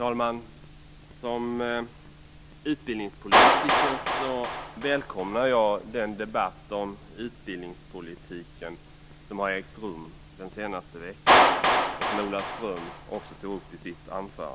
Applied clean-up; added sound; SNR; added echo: none; Clapping; -3 dB; none.